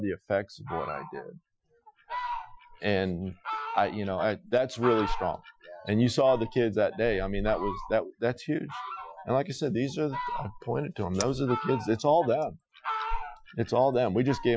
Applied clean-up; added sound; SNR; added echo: classical method Wiener filter.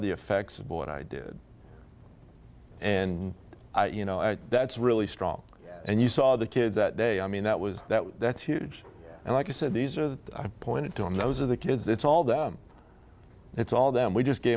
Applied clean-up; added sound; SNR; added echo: none; none; none; none.